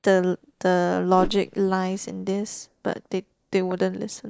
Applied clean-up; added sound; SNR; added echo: neural mask model DeepFilterNet 3.